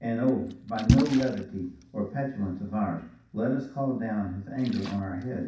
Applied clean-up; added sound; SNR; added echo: none; Splash, splatter; 6 dB; reverberation time 0.6 s.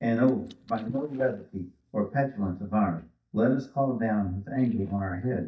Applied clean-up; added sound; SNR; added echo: neural mask model DeepFilterNet 3.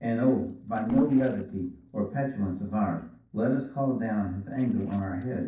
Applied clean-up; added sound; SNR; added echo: neural separator model SepFormer DNS4.